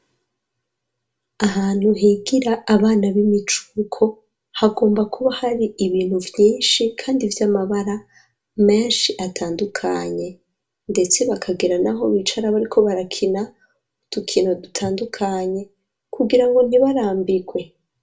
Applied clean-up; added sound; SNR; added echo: none; none; none; reverberation time 0.2 s.